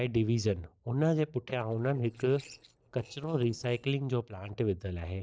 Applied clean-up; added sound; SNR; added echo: neural separator model SepFormer DNS4.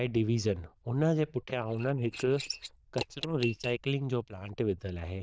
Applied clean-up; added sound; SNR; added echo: neural diffusion model UNIVERSE++.